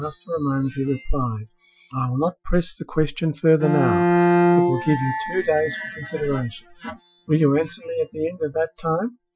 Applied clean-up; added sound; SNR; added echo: classical method Wiener filter.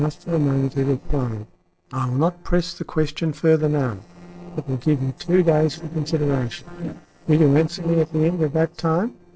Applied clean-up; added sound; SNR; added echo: neural separator model SepFormer DNS4.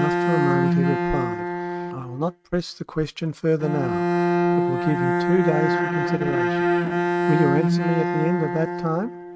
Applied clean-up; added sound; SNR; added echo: neural mask model RNNoise.